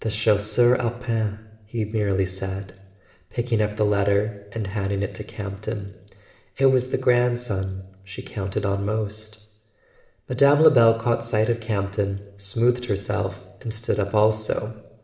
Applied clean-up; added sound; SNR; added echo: none; none; none; reverberation time 0.8 s.